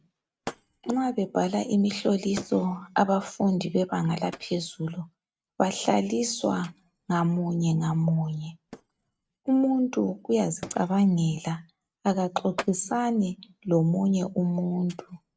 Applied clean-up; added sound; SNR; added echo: neural mask model RNNoise.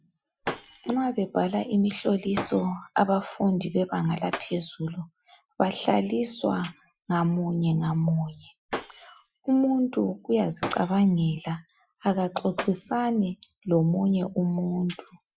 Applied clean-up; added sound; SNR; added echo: classical method Wiener filter.